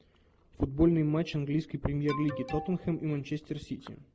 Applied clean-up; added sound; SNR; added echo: none; Alarm; 12 dB; none.